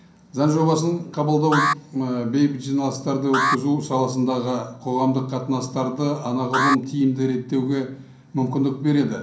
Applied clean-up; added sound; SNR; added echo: none; Alarm; 6 dB; reverberation time 0.6 s.